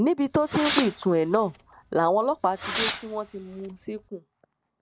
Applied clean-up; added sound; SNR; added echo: none; Fireworks; 2 dB; none.